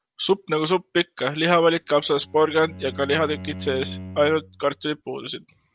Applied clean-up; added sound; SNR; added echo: none; Bowed string instrument; 15 dB; none.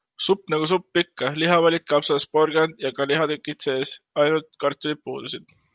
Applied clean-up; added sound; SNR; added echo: none; none; none; none.